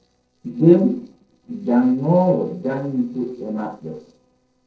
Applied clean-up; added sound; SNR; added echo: neural separator model SepFormer DNS4.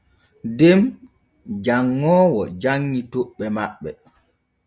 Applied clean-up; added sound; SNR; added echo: none; none; none; none.